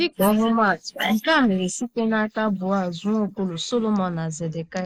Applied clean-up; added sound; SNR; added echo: neural mask model Resemble Enhance denoiser.